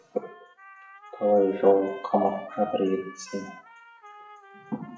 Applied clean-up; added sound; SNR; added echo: classical method WPE with log-MMSE.